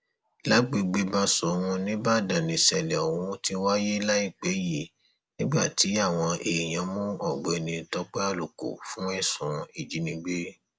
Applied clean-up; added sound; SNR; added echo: none; none; none; none.